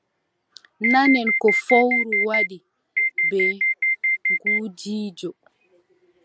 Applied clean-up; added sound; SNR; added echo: none; Alarm; -3 dB; none.